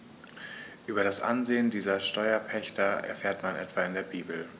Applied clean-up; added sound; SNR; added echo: none; none; none; none.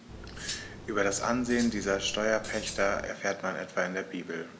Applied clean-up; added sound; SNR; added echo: none; Cutlery, silverware; 11 dB; none.